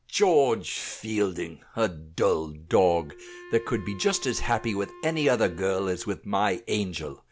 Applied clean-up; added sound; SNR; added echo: none; Wind instrument, woodwind instrument; 19 dB; none.